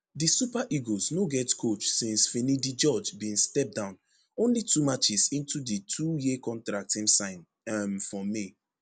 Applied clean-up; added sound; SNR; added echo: none; none; none; none.